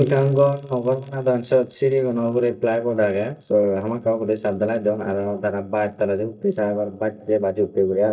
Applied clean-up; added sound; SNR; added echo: neural mask model DeepFilterNet 3.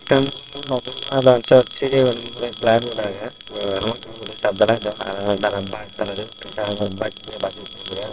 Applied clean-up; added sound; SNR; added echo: neural separator model SepFormer WHAMR!.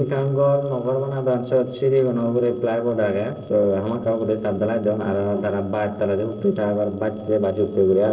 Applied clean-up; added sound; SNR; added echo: neural separator model SepFormer DNS4.